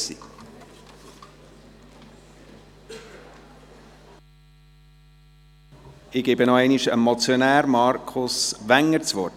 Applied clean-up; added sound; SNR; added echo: none; none; none; none.